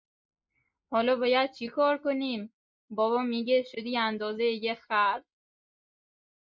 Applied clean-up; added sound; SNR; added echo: neural mask model Resemble Enhance denoiser.